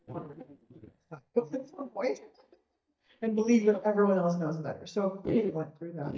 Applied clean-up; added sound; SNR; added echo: neural mask model DeepFilterNet 3.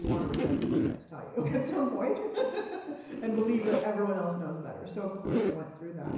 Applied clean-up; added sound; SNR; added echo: none; Zipper (clothing); 3 dB; reverberation time 1.0 s.